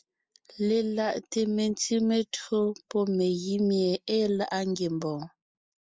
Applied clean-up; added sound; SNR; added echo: neural mask model Resemble Enhance denoiser.